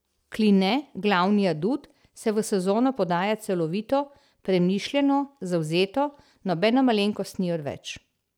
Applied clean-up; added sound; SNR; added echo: none; none; none; none.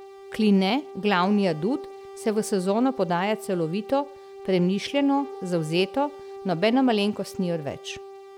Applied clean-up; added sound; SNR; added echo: none; Brass instrument; 16 dB; none.